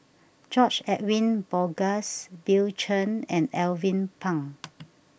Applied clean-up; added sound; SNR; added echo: none; none; none; none.